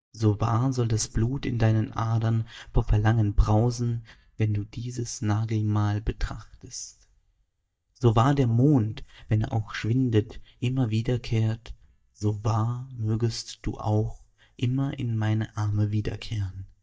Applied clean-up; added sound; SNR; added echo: neural mask model DeepFilterNet 3.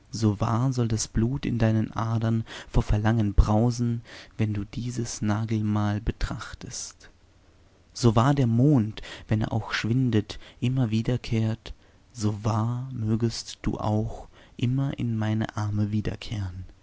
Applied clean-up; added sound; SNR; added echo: none; none; none; none.